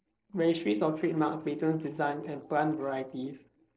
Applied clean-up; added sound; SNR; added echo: neural separator model SepFormer DNS4.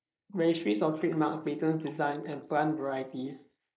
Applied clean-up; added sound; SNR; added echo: neural mask model Resemble Enhance denoiser.